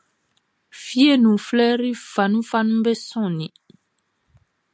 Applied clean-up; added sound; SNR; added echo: none; none; none; none.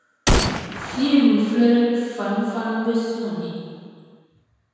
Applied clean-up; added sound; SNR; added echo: none; Gunshot, gunfire; 4 dB; reverberation time 1.9 s.